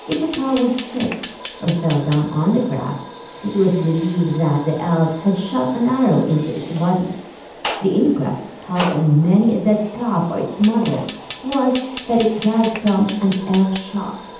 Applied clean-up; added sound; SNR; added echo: none; Fire; 12 dB; reverberation time 0.8 s.